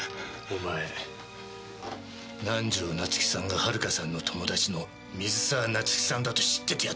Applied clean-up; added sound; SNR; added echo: none; none; none; none.